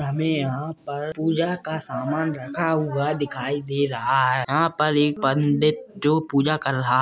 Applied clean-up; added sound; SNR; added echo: none; none; none; none.